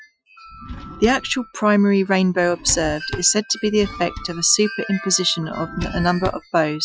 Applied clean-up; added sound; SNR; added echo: classical method Wiener filter.